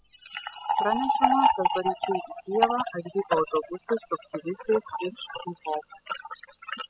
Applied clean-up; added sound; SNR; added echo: classical method spectral subtraction.